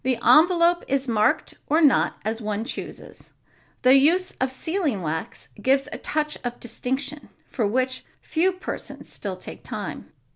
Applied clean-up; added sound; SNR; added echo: none; none; none; none.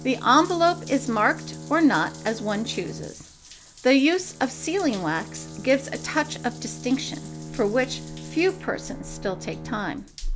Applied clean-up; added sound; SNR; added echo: none; Drip / Trickle, dribble / Bathtub (filling or washing) / Water tap, faucet + Bowed string instrument; 12 dB; none.